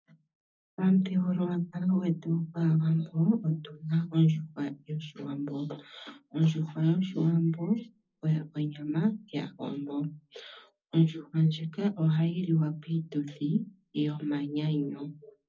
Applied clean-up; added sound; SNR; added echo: none; none; none; reverberation time 0.4 s.